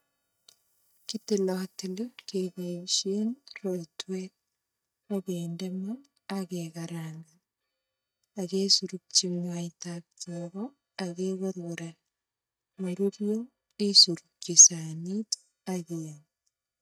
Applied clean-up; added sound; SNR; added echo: neural mask model DeepFilterNet 3.